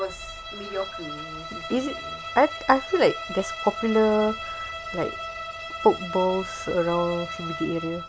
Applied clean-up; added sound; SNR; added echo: none; Bowed string instrument; 9 dB; none.